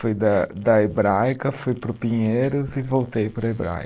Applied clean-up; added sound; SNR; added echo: neural mask model Resemble Enhance denoiser.